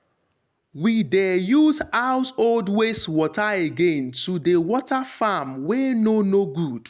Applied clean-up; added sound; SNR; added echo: none; none; none; none.